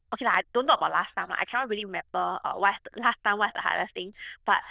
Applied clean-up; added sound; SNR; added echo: neural diffusion model UNIVERSE++.